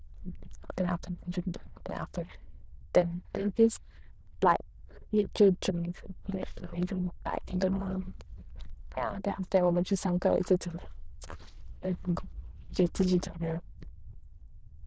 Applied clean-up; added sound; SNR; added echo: neural diffusion model UNIVERSE++.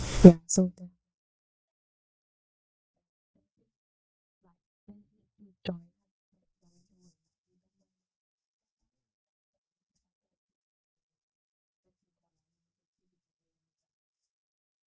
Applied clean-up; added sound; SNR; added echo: neural mask model DeepFilterNet 3.